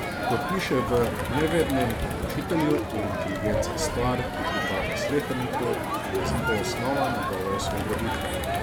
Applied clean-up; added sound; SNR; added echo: none; Crowd; -1 dB; none.